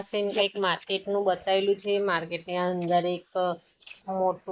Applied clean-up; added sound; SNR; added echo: neural mask model Resemble Enhance denoiser.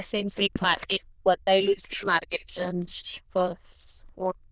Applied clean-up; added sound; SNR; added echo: neural diffusion model UNIVERSE++.